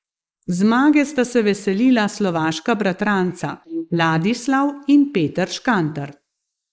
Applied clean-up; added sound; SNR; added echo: neural mask model Resemble Enhance denoiser.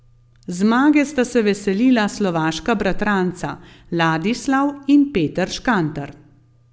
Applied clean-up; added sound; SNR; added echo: none; none; none; none.